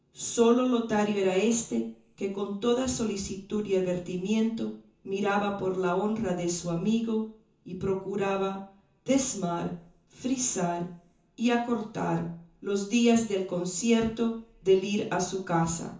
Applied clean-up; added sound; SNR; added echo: none; none; none; reverberation time 0.6 s.